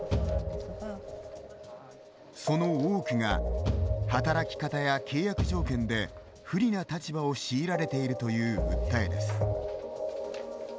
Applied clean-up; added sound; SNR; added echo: none; Bass drum / Thump, thud; 4 dB; none.